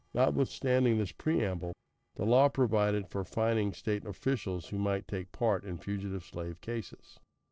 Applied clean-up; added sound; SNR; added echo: neural separator model SepFormer DNS4.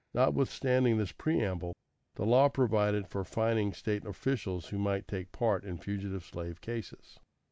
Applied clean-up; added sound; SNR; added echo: neural mask model Resemble Enhance denoiser.